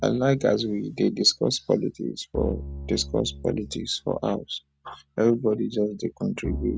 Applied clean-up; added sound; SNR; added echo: neural mask model RNNoise.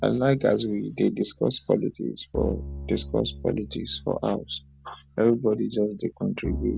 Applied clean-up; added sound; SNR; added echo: none; Bowed string instrument; 13 dB; none.